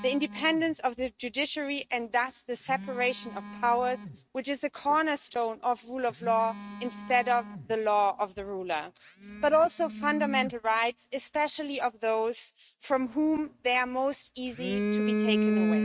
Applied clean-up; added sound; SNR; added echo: neural mask model RNNoise.